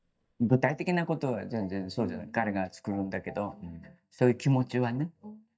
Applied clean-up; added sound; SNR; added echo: neural mask model DeepFilterNet 3.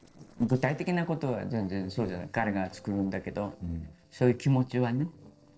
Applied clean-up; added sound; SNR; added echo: neural separator model SepFormer DNS4.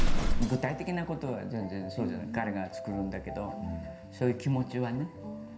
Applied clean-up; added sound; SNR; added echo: none; Explosion; -1 dB; reverberation time 1.4 s.